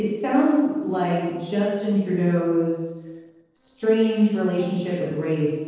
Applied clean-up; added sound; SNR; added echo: neural separator model SepFormer DNS4.